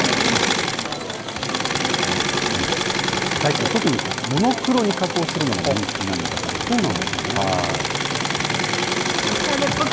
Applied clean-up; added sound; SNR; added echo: none; Engine / Mechanisms; -2 dB; none.